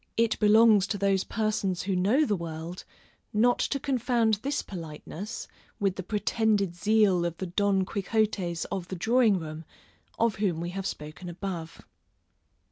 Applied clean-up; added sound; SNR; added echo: none; none; none; none.